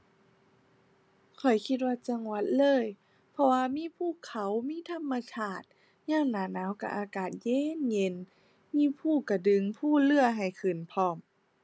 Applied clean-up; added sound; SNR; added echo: none; none; none; none.